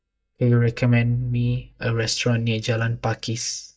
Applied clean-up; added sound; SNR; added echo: neural mask model DeepFilterNet 3.